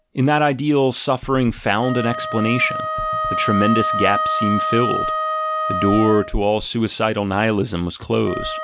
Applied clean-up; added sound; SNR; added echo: none; Wind instrument, woodwind instrument; 5 dB; none.